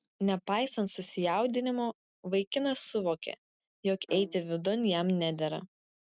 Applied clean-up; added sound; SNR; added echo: neural mask model RNNoise.